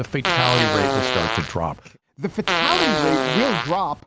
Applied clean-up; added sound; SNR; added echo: none; Fart; -2 dB; none.